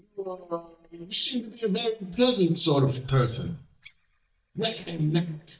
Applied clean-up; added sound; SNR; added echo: neural mask model DeepFilterNet 3.